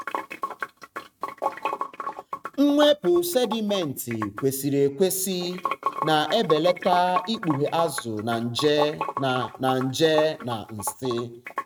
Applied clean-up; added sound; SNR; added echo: neural mask model RNNoise.